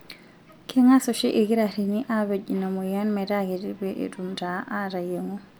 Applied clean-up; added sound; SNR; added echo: none; none; none; none.